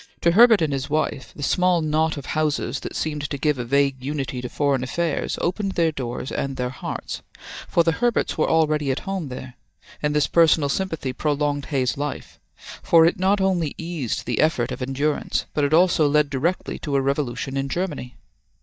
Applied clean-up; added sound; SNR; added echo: neural mask model DeepFilterNet 3.